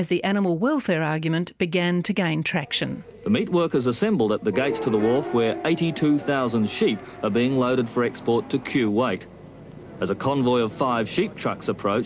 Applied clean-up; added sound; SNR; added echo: none; none; none; none.